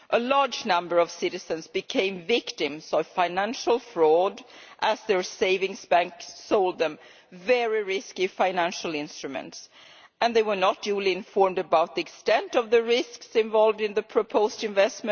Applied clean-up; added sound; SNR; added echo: none; none; none; none.